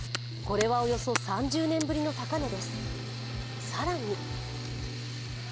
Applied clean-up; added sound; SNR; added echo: none; Fire + Mechanical fan; 4 dB; none.